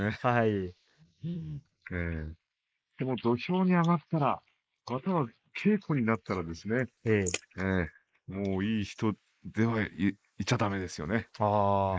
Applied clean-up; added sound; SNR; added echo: neural mask model Resemble Enhance denoiser.